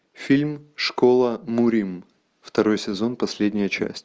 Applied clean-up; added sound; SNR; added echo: none; none; none; none.